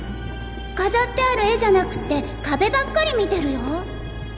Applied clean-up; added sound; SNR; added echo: none; Thunder; 16 dB; none.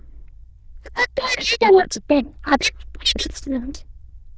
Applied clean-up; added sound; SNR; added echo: neural diffusion model UNIVERSE++.